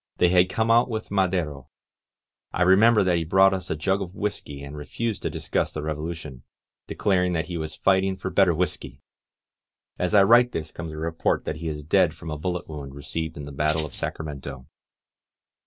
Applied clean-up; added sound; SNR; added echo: none; Rattle (instrument); 14 dB; none.